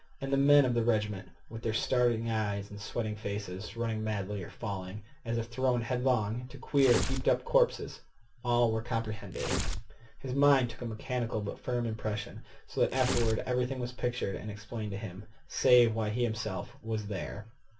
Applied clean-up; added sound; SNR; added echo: none; Tearing; 4 dB; reverberation time 0.2 s.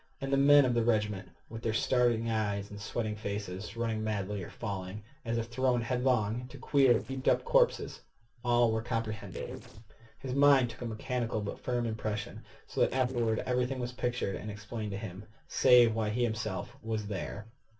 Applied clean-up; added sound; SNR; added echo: neural separator model SepFormer DNS4.